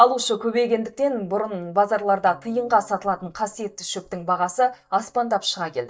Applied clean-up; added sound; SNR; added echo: neural mask model DeepFilterNet 3.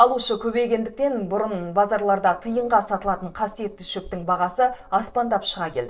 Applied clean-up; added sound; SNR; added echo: neural separator model SepFormer DNS4.